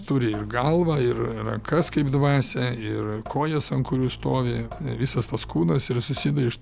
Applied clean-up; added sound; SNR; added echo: none; Drip / Sink (filling or washing) / Water tap, faucet + Bowed string instrument; 17 dB; none.